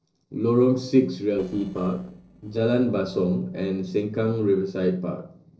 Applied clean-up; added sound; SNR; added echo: neural separator model SepFormer DNS4.